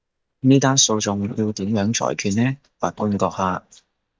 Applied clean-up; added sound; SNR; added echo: neural mask model DeepFilterNet 3.